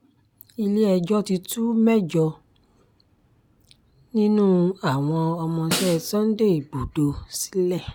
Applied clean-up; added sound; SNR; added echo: none; Snare drum; 9 dB; none.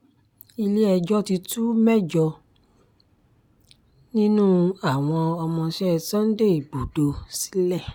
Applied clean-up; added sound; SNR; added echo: none; none; none; none.